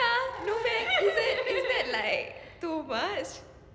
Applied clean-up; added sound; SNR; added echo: none; Animal / Brass instrument; 16 dB; none.